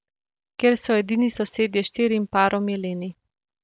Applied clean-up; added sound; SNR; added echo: none; none; none; none.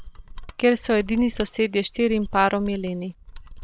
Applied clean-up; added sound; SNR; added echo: none; Mechanisms; 15 dB; none.